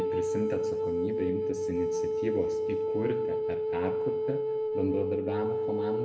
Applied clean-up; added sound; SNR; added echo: none; Wind instrument, woodwind instrument; -5 dB; reverberation time 1.4 s.